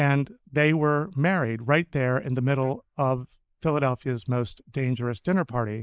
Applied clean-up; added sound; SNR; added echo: neural mask model Resemble Enhance denoiser.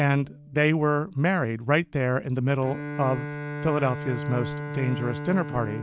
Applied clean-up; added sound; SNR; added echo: none; Bowed string instrument; 10 dB; none.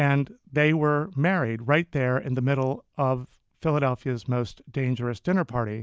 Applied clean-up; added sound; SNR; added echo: none; none; none; none.